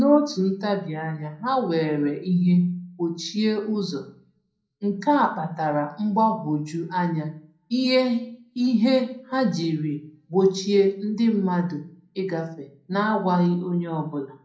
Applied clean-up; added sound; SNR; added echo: none; none; none; reverberation time 0.6 s.